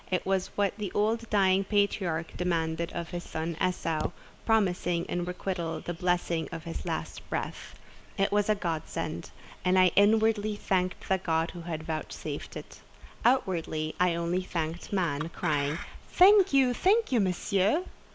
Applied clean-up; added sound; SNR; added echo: none; Chink, clink; 14 dB; none.